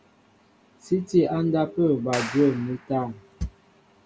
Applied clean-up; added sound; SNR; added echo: none; Clapping; 13 dB; none.